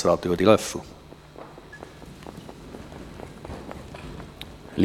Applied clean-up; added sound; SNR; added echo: none; Livestock, farm animals, working animals; 16 dB; none.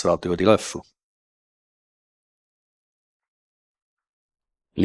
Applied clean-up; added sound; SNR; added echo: neural mask model Resemble Enhance denoiser.